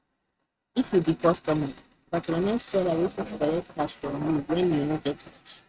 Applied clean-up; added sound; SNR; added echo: neural mask model RNNoise.